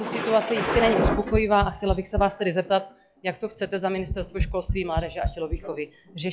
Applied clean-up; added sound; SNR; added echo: classical method log-MMSE.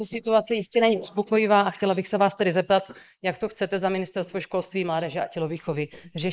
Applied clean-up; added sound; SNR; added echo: neural mask model Resemble Enhance denoiser.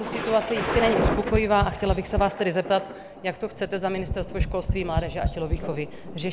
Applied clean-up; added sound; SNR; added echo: none; Tap + Thunder; 2 dB; none.